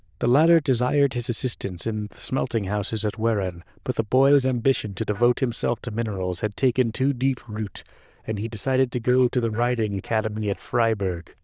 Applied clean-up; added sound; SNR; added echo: neural diffusion model UNIVERSE++.